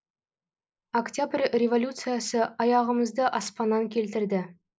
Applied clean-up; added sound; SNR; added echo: neural mask model Resemble Enhance denoiser.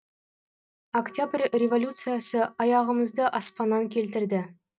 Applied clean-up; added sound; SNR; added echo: neural mask model RNNoise.